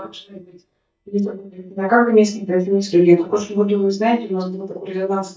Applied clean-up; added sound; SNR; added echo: neural mask model DeepFilterNet 3.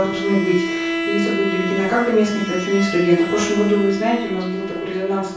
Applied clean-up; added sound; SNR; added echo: none; Bowed string instrument; 7 dB; reverberation time 0.6 s.